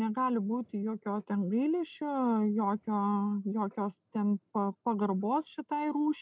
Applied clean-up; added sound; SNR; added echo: none; none; none; none.